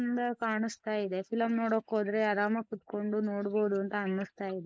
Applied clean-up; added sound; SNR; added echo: neural mask model Resemble Enhance denoiser.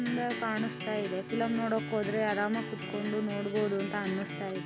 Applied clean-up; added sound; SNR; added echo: none; Acoustic guitar; 6 dB; none.